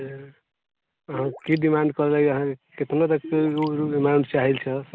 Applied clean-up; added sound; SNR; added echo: none; Gurgling; 16 dB; none.